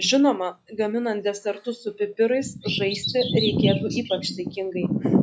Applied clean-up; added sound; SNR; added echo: classical method log-MMSE.